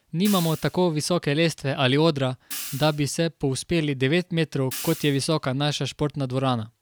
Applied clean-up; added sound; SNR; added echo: none; Hi-hat; 16 dB; none.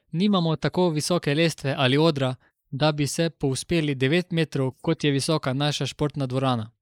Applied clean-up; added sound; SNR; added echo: neural mask model Resemble Enhance denoiser.